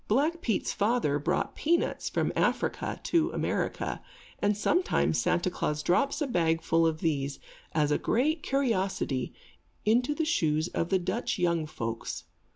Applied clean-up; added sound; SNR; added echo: none; none; none; none.